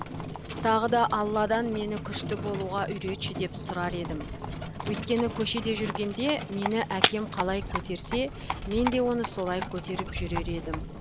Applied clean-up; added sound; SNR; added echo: none; Livestock, farm animals, working animals + Shatter; 4 dB; none.